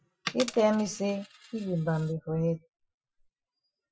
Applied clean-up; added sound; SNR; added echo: classical method Wiener filter.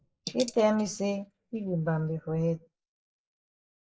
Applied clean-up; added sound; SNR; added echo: neural mask model Resemble Enhance denoiser.